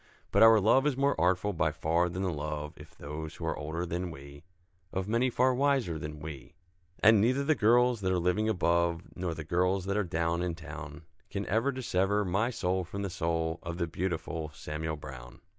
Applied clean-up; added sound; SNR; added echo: none; none; none; none.